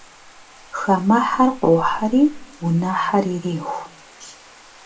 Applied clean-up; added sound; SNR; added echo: none; Bathtub (filling or washing); 19 dB; reverberation time 0.3 s.